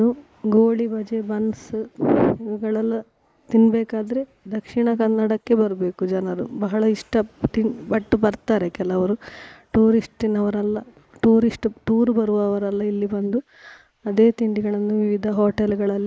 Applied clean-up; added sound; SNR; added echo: neural mask model Resemble Enhance denoiser.